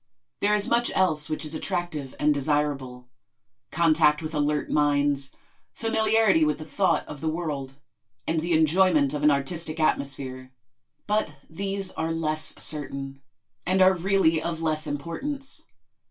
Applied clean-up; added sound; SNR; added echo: none; none; none; reverberation time 0.2 s.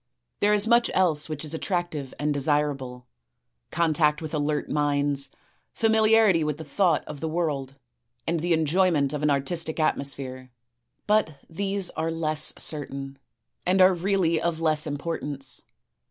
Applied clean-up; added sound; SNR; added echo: none; none; none; none.